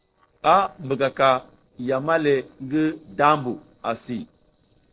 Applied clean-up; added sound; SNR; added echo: neural separator model SepFormer DNS4.